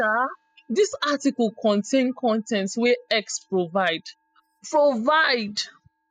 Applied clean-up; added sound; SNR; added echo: classical method spectral subtraction.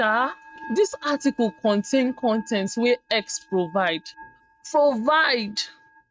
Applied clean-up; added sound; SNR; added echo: neural mask model RNNoise.